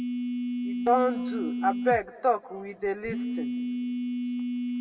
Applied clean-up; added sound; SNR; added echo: none; Telephone; 1 dB; reverberation time 1.5 s.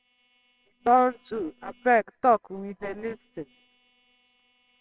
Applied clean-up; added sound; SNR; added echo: neural separator model SepFormer WHAMR!.